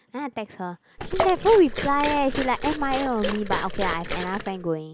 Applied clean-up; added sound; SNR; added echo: none; Liquid; 5 dB; none.